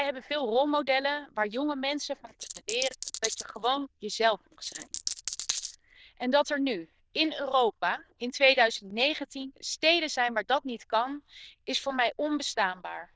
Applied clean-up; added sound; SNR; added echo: neural diffusion model UNIVERSE++.